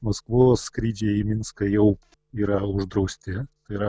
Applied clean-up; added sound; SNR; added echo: none; none; none; none.